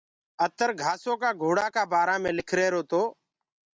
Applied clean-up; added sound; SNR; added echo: none; none; none; none.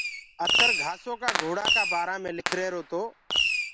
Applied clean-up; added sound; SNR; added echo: none; Fireworks; -4 dB; none.